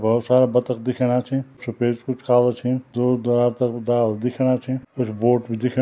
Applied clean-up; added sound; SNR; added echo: none; none; none; none.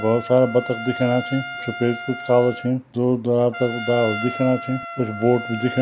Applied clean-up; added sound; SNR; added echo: none; Trumpet; 11 dB; none.